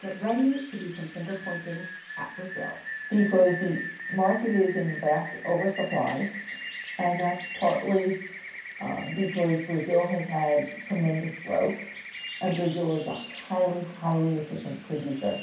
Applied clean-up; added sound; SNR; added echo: none; Rain; 12 dB; reverberation time 0.6 s.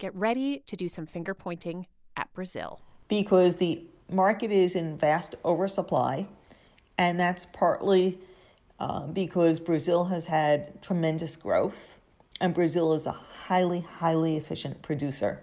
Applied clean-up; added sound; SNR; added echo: none; none; none; none.